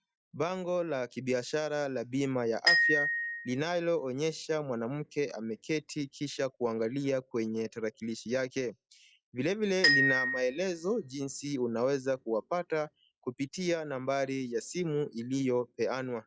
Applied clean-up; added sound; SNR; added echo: classical method log-MMSE.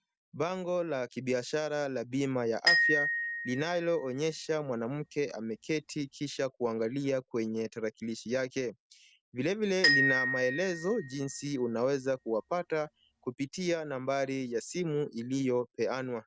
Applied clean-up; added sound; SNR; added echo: none; Glockenspiel; 0 dB; none.